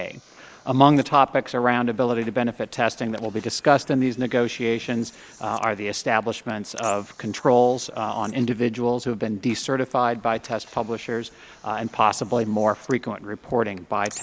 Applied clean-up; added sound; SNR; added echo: neural mask model Resemble Enhance denoiser.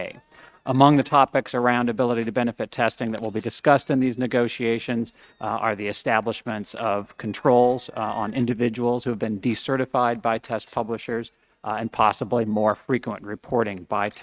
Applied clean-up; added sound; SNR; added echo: neural mask model RNNoise.